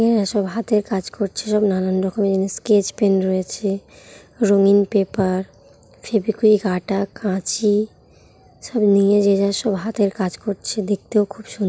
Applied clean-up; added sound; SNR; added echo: none; none; none; none.